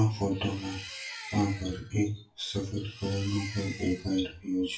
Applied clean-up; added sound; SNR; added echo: classical method WPE with log-MMSE.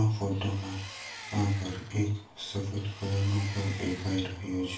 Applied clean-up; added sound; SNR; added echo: none; Engine; 15 dB; reverberation time 0.3 s.